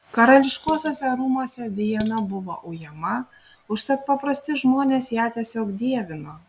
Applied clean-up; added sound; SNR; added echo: none; Dishes, pots, and pans; 18 dB; none.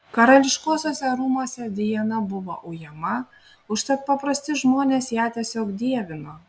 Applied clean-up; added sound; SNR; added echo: none; none; none; none.